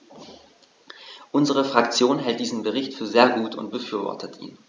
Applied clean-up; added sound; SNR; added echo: none; none; none; none.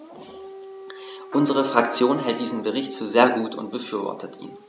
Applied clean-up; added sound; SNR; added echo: none; Trumpet + Siren / Dog; 14 dB; none.